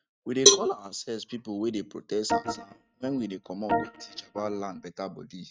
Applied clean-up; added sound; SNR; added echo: neural mask model RNNoise.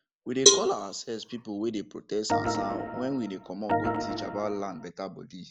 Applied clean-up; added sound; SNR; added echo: none; Organ + Cowbell; -4 dB; none.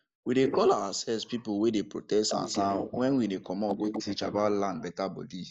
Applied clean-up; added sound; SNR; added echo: neural mask model Resemble Enhance denoiser.